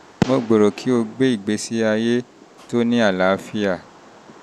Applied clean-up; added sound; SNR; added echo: none; Fireworks; 13 dB; none.